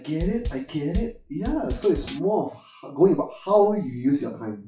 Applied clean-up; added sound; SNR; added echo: classical method WPE with log-MMSE.